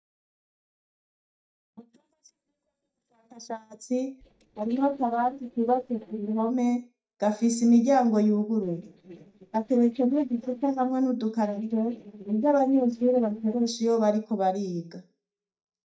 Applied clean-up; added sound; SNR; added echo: neural mask model DeepFilterNet 3.